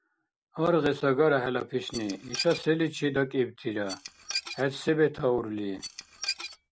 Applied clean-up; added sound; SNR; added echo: none; Dishes, pots, and pans / Glass; 10 dB; none.